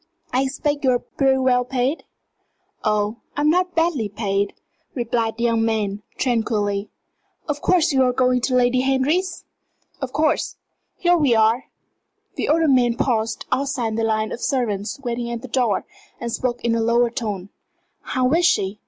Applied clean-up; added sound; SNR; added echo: none; none; none; none.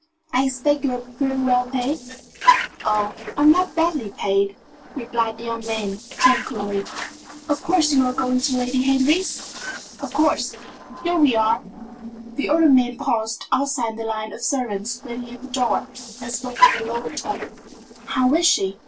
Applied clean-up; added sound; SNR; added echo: neural separator model SepFormer DNS4.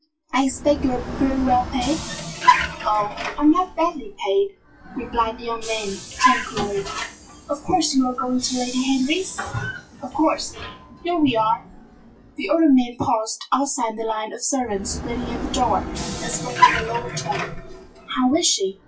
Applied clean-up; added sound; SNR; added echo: classical method WPE with log-MMSE.